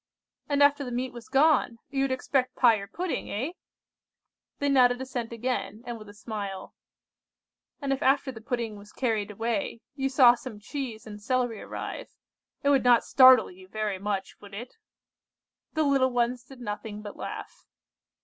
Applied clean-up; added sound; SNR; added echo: none; none; none; none.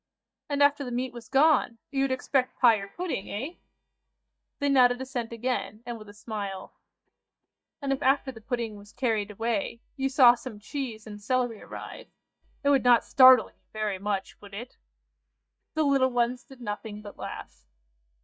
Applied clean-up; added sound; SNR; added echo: neural mask model DeepFilterNet 3.